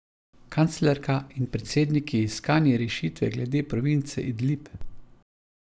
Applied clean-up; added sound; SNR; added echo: none; none; none; none.